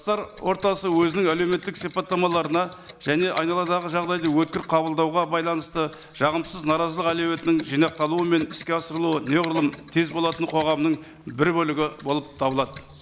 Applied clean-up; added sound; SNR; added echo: none; Bowed string instrument + Computer keyboard; 17 dB; none.